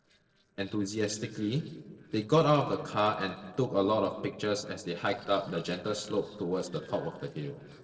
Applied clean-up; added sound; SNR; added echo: neural separator model SepFormer DNS4.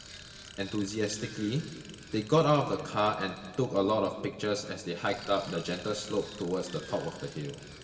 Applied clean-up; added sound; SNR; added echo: none; Bicycle; 18 dB; reverberation time 2.8 s.